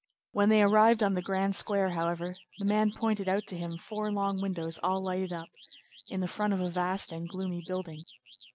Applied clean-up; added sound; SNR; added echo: none; Alarm / Car; 18 dB; none.